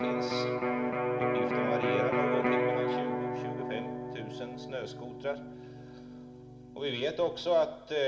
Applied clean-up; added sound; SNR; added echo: none; Electric guitar; -3 dB; reverberation time 0.7 s.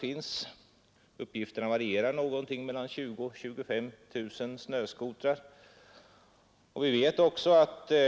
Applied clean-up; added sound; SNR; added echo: none; none; none; none.